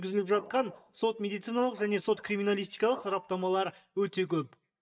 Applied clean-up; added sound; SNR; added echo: neural mask model DeepFilterNet 3.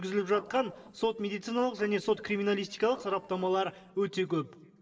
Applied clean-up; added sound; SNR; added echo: neural separator model SepFormer DNS4.